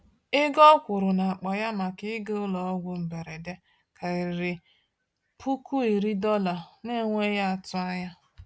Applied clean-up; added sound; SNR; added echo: none; none; none; none.